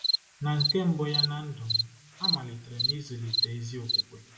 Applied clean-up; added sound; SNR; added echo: none; Cricket; -2 dB; reverberation time 0.5 s.